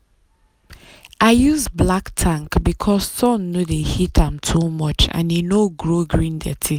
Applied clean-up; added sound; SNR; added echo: none; none; none; none.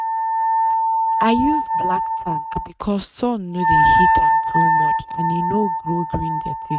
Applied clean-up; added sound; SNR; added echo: neural mask model RNNoise.